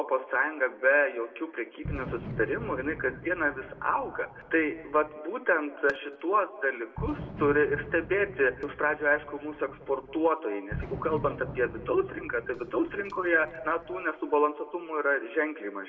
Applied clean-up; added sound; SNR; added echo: none; Fireworks; 13 dB; reverberation time 1.4 s.